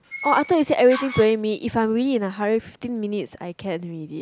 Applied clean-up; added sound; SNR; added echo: none; Door; 12 dB; none.